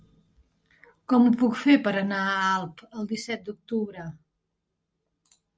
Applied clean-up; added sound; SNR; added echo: none; none; none; none.